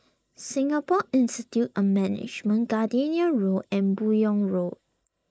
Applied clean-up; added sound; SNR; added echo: neural mask model Resemble Enhance denoiser.